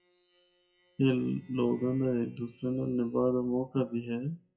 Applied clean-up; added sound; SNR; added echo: classical method WPE with log-MMSE.